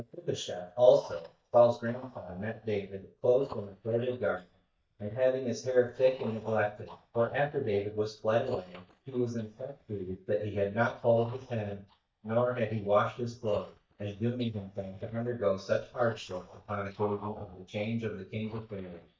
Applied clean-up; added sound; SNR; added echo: neural mask model DeepFilterNet 3.